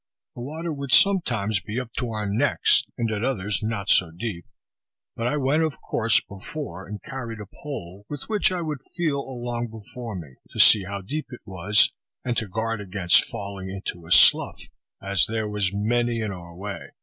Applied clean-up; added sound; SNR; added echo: none; none; none; none.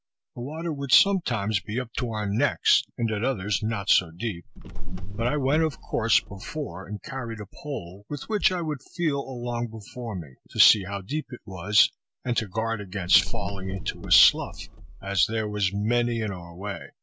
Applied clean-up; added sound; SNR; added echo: none; Car; 0 dB; none.